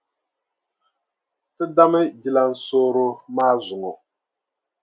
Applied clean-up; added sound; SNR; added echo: none; none; none; none.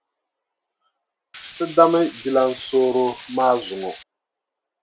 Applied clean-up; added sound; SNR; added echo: none; Tools; 11 dB; none.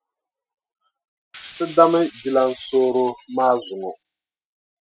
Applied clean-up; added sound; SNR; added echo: classical method spectral subtraction.